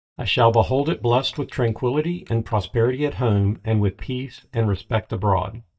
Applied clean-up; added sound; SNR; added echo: neural mask model DeepFilterNet 3.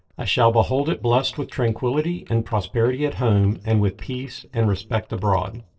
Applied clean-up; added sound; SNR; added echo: neural separator model SepFormer DNS4.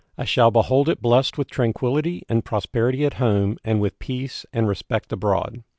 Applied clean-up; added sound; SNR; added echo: none; none; none; none.